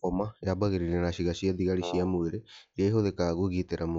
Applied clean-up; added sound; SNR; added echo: classical method log-MMSE.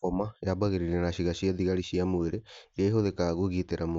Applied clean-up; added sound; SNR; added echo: neural mask model Resemble Enhance denoiser.